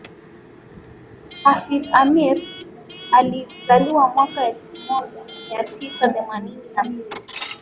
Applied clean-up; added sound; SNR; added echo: none; Coin (dropping) / Alarm; 18 dB; none.